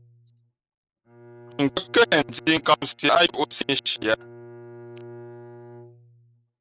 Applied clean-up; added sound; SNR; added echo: neural mask model RNNoise.